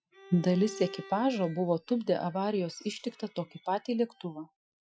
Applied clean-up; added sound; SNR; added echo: classical method Wiener filter.